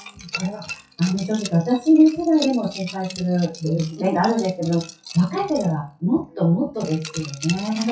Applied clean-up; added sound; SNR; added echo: classical method WPE with log-MMSE.